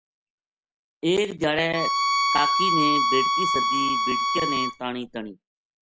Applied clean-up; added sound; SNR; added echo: none; Bowed string instrument; -5 dB; none.